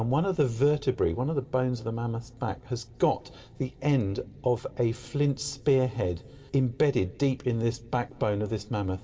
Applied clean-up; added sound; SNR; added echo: none; none; none; reverberation time 1.7 s.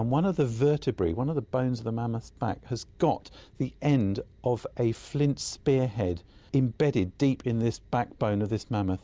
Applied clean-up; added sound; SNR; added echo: none; none; none; none.